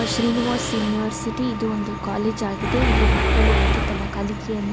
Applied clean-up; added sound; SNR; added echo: none; Mechanisms; -2 dB; none.